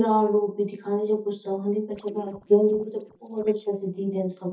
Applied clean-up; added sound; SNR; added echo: neural mask model DeepFilterNet 3.